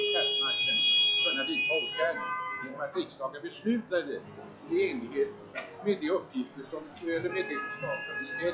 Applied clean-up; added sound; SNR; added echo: classical method log-MMSE.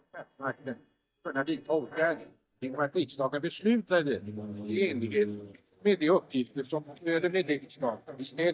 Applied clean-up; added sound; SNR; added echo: neural mask model DeepFilterNet 3.